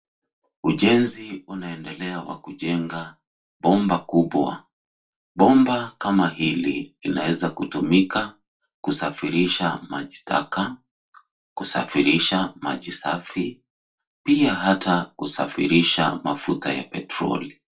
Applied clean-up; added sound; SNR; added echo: none; none; none; reverberation time 0.2 s.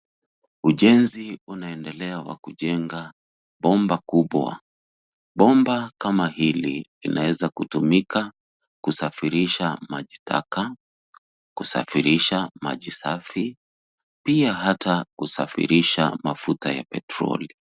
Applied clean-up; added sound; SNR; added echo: none; none; none; none.